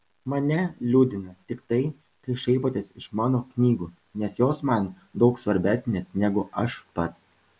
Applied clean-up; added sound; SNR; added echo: none; none; none; none.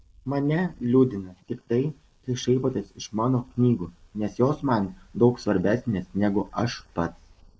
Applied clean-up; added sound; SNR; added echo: neural mask model Resemble Enhance denoiser.